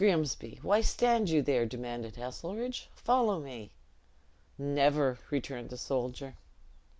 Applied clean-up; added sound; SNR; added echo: none; none; none; none.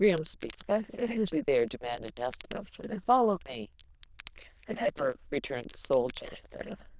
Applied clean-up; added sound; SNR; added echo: neural diffusion model UNIVERSE++.